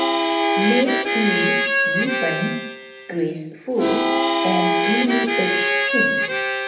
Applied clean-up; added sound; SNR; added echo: none; Harmonica; -4 dB; reverberation time 0.8 s.